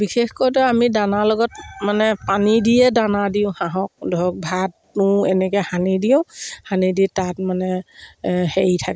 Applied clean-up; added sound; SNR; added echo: none; none; none; none.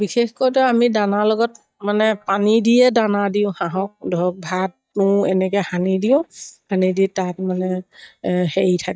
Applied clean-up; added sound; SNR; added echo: neural mask model DeepFilterNet 3.